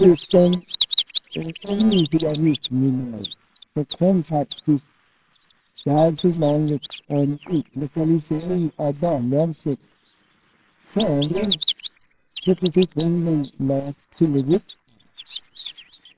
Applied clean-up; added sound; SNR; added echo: neural separator model SepFormer WHAMR!.